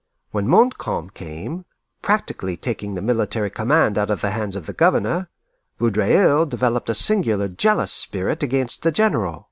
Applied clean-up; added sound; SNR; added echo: none; none; none; none.